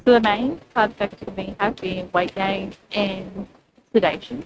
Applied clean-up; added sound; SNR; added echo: neural mask model RNNoise.